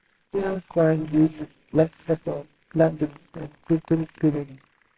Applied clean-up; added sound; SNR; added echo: neural separator model SepFormer WHAMR!.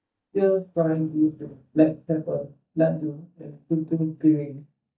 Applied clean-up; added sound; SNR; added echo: neural mask model DeepFilterNet 3.